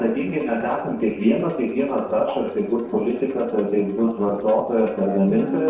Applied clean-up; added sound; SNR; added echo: neural separator model SepFormer DNS4.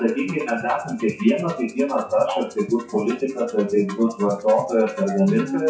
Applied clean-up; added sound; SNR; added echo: classical method WPE with log-MMSE.